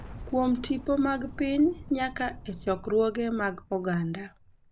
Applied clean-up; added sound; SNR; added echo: none; Boom; 16 dB; none.